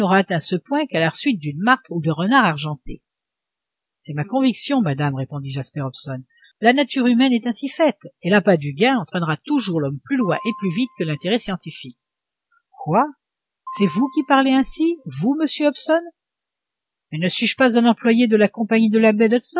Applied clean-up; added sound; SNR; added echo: none; Piano; 19 dB; none.